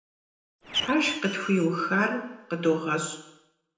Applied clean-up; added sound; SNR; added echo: neural separator model SepFormer DNS4.